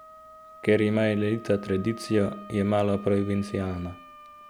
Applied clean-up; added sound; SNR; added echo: none; Wind instrument, woodwind instrument; 19 dB; none.